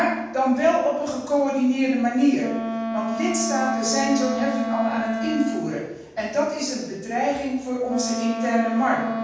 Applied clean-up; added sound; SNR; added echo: none; Wind instrument, woodwind instrument; 6 dB; reverberation time 1.2 s.